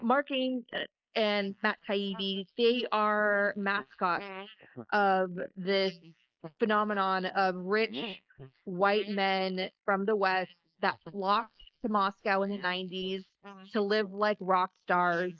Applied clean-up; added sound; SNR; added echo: neural mask model Resemble Enhance denoiser.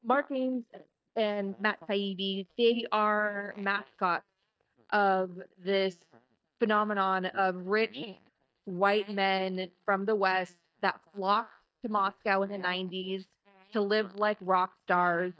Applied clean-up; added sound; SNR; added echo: neural mask model DeepFilterNet 3.